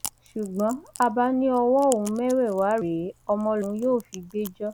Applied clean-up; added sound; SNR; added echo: none; Chewing, mastication; 20 dB; none.